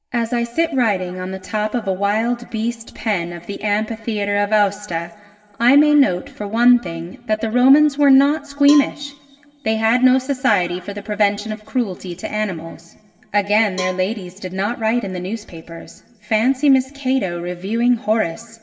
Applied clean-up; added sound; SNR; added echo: none; Cowbell; 19 dB; reverberation time 1.7 s.